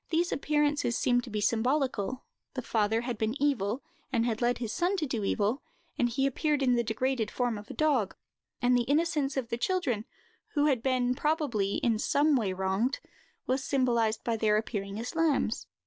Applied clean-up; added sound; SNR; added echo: none; none; none; none.